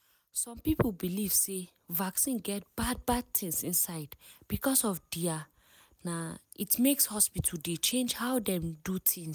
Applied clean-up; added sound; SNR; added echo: none; none; none; none.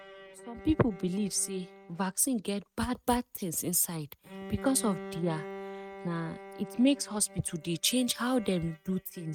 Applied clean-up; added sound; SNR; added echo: neural mask model RNNoise.